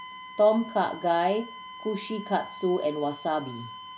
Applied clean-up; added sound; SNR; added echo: none; Wind instrument, woodwind instrument; 15 dB; none.